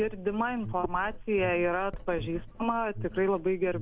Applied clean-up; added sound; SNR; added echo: none; Alarm + Writing; 11 dB; none.